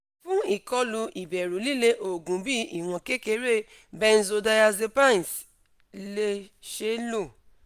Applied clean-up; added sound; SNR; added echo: none; none; none; none.